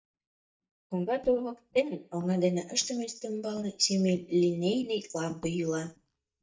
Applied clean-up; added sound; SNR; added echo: neural mask model DeepFilterNet 3.